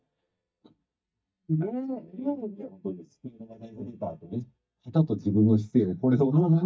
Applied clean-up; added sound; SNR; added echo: neural mask model DeepFilterNet 3.